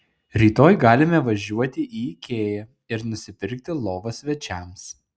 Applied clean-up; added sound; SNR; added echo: none; none; none; none.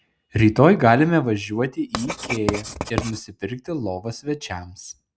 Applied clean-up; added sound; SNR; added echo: none; Writing; 9 dB; none.